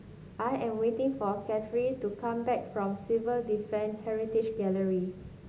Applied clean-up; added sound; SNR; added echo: none; none; none; none.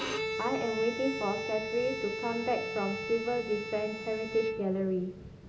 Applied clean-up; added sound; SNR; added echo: none; Bowed string instrument; 5 dB; none.